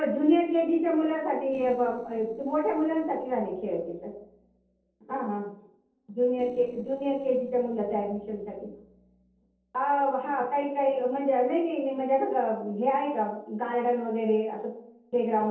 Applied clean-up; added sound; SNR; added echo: neural separator model SepFormer DNS4.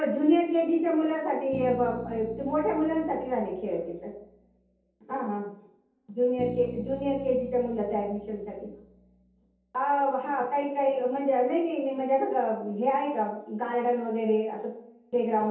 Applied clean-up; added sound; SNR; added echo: none; Bass guitar; 14 dB; reverberation time 0.7 s.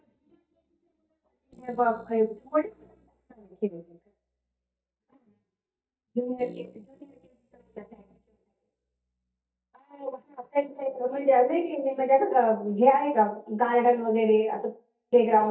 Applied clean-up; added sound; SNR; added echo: neural mask model DeepFilterNet 3.